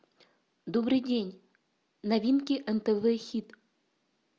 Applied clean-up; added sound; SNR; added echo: none; none; none; none.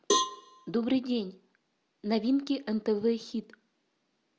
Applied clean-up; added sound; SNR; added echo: none; Cowbell; 3 dB; none.